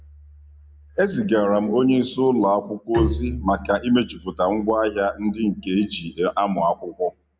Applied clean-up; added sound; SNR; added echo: none; Bowed string instrument; 14 dB; none.